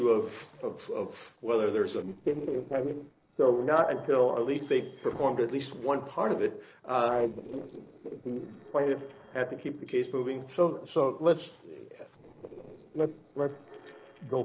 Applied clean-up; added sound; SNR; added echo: neural separator model SepFormer DNS4.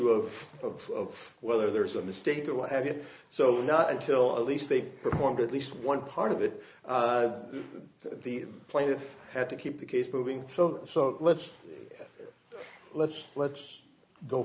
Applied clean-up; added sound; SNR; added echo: none; none; none; none.